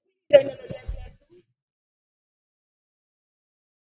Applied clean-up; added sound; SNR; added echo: neural mask model DeepFilterNet 3.